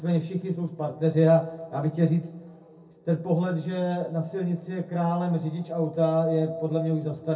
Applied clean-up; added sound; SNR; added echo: none; none; none; reverberation time 0.3 s.